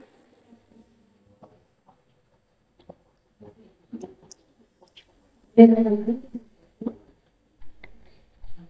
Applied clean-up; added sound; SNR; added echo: neural mask model DeepFilterNet 3.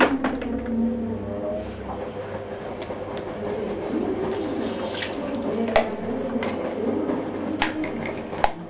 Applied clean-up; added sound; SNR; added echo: none; Engine; -1 dB; reverberation time 2.2 s.